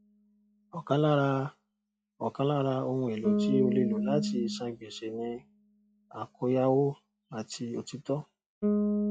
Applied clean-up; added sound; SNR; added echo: classical method log-MMSE.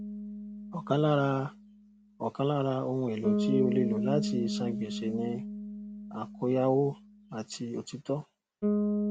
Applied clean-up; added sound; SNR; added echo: none; Bass guitar; 3 dB; none.